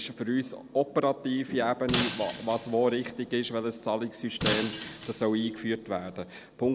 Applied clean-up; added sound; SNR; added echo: none; Shatter; 7 dB; none.